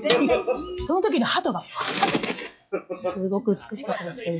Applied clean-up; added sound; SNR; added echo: classical method log-MMSE.